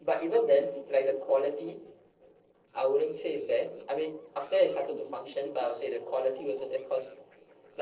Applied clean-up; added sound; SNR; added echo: neural separator model SepFormer DNS4.